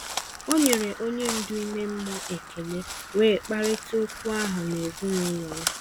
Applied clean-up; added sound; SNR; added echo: none; Crow; 7 dB; none.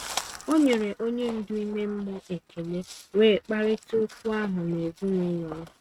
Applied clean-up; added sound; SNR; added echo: neural mask model RNNoise.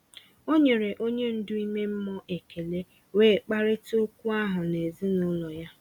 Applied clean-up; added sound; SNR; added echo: none; none; none; none.